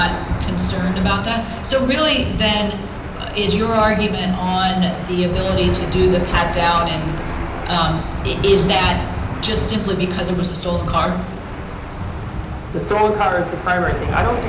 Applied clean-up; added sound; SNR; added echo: none; Engine / Aircraft; 5 dB; reverberation time 0.9 s.